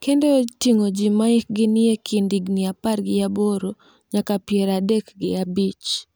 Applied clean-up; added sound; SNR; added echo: none; none; none; none.